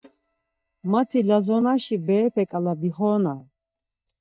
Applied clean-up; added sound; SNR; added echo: neural mask model DeepFilterNet 3.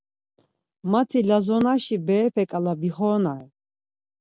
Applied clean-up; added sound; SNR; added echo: none; none; none; none.